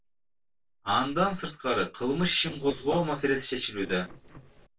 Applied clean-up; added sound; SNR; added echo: neural separator model SepFormer DNS4.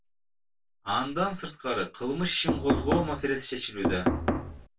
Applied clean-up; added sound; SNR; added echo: none; Knock; -2 dB; reverberation time 0.1 s.